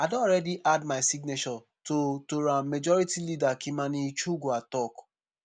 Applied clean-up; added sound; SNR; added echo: none; none; none; none.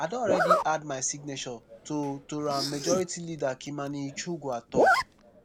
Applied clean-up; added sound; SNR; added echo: none; Zipper (clothing); -1 dB; none.